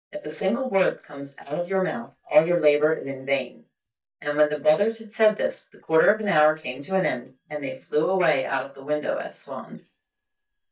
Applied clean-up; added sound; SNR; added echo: neural mask model DeepFilterNet 3.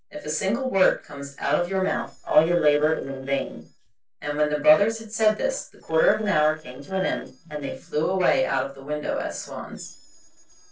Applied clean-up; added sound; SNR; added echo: neural separator model SepFormer DNS4.